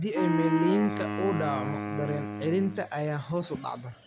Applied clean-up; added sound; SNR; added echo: none; Wind instrument, woodwind instrument; 3 dB; none.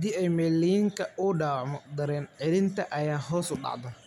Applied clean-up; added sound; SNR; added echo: none; none; none; none.